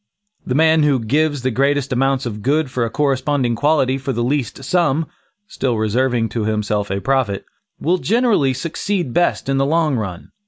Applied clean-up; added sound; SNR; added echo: none; none; none; none.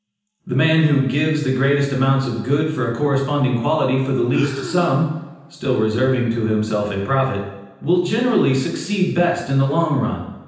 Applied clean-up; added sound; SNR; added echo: none; Breathing; 15 dB; reverberation time 0.9 s.